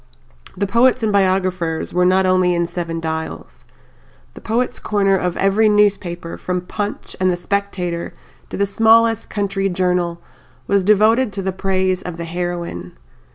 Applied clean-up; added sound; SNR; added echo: none; none; none; none.